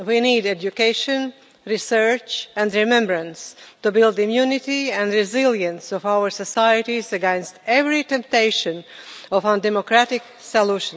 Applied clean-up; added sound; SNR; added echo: none; none; none; none.